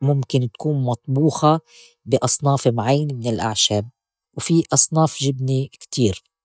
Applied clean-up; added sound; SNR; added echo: neural mask model DeepFilterNet 3.